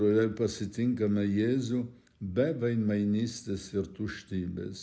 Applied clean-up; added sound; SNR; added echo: none; none; none; none.